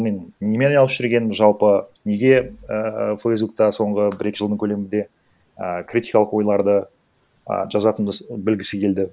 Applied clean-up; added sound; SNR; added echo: none; none; none; none.